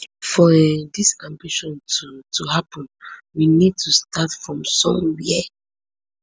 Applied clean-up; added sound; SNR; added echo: none; none; none; none.